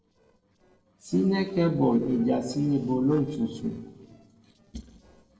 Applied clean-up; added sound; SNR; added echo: neural separator model SepFormer DNS4.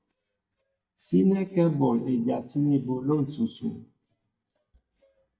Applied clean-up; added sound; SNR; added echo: neural mask model DeepFilterNet 3.